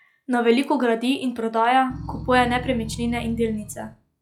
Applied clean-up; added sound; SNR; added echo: classical method log-MMSE.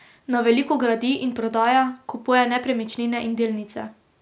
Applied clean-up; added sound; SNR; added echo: none; none; none; none.